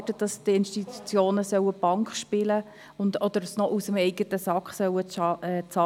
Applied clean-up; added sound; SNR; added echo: none; none; none; none.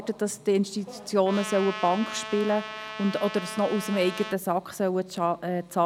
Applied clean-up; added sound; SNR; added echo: none; Trumpet; 11 dB; none.